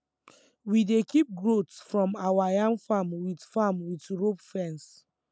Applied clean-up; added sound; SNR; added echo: none; none; none; none.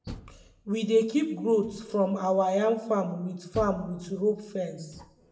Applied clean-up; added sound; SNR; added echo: none; Door; 19 dB; reverberation time 0.6 s.